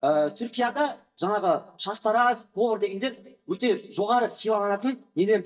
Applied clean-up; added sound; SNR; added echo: neural mask model DeepFilterNet 3.